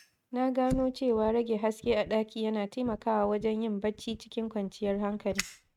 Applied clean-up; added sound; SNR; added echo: neural mask model RNNoise.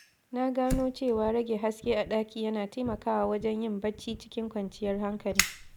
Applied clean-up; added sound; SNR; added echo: none; Fire; 9 dB; none.